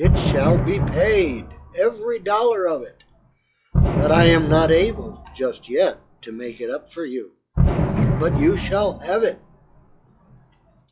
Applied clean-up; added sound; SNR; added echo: classical method log-MMSE.